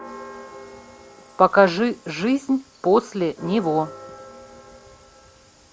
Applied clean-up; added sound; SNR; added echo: none; Church bell; 19 dB; none.